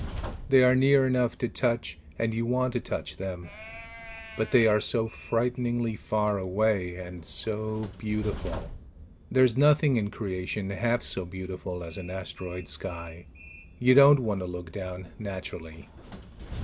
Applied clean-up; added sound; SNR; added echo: none; Livestock, farm animals, working animals + Train; 15 dB; none.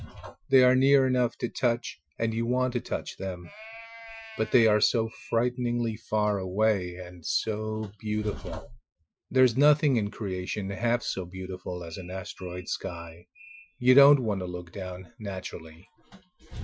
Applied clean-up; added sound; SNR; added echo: classical method Wiener filter.